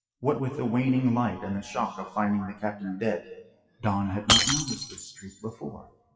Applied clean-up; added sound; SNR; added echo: classical method WPE with log-MMSE.